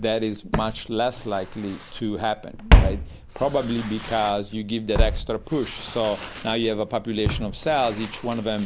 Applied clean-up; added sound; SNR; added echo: none; Walk, footsteps; 0 dB; none.